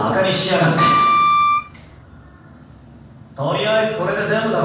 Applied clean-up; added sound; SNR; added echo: none; Wind instrument, woodwind instrument; -4 dB; reverberation time 1.2 s.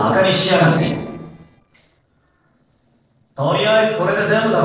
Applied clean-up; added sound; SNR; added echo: neural separator model SepFormer DNS4.